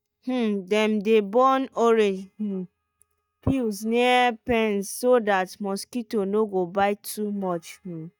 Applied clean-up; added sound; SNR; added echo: neural mask model DeepFilterNet 3.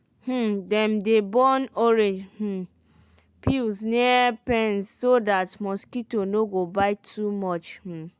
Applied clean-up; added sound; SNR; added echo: none; none; none; none.